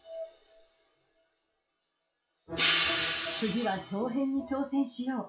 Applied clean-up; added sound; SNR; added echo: classical method WPE with log-MMSE.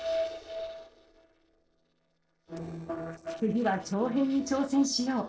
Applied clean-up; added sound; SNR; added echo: neural separator model SepFormer DNS4.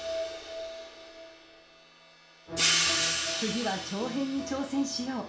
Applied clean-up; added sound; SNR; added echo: none; Hi-hat; -1 dB; reverberation time 0.4 s.